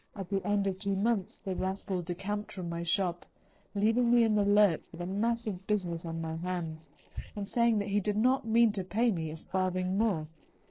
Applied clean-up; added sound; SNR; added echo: neural separator model SepFormer DNS4.